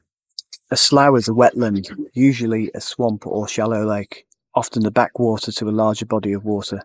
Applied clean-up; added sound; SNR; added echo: neural mask model Resemble Enhance denoiser.